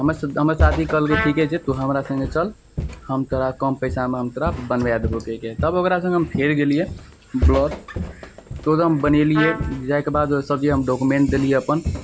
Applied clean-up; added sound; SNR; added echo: none; Trumpet + Walk, footsteps; 7 dB; none.